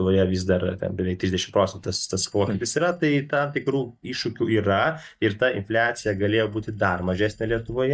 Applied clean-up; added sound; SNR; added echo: neural mask model DeepFilterNet 3.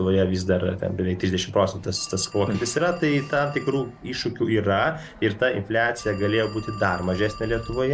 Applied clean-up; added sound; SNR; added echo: none; Telephone; 18 dB; none.